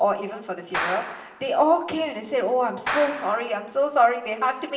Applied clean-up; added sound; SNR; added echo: none; Clapping; 10 dB; reverberation time 1.3 s.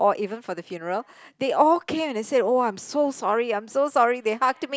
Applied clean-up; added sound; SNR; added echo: none; none; none; none.